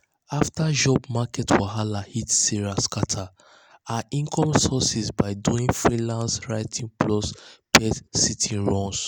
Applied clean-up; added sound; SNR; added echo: none; none; none; none.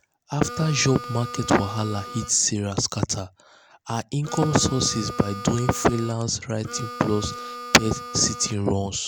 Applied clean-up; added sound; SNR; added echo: none; Harmonica; 12 dB; none.